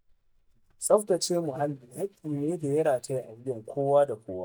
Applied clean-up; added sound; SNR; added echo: neural mask model DeepFilterNet 3.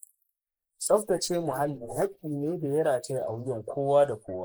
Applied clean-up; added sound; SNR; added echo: neural mask model Resemble Enhance denoiser.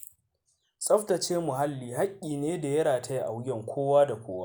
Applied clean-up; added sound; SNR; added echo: none; none; none; none.